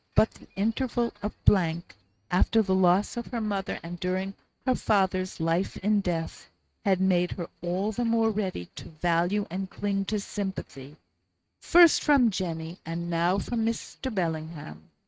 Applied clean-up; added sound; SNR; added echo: neural mask model RNNoise.